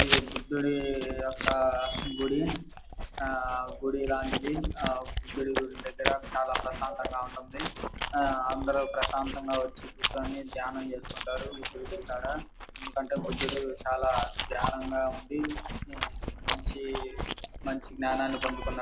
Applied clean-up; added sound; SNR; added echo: none; Chewing, mastication; 2 dB; none.